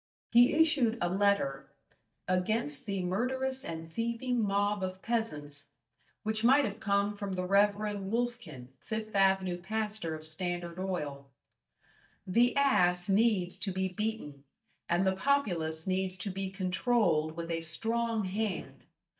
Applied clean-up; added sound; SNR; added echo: neural mask model DeepFilterNet 3.